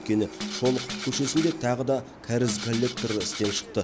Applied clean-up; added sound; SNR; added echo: none; Rattle (instrument); 9 dB; none.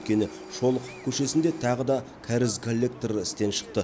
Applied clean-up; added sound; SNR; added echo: none; none; none; none.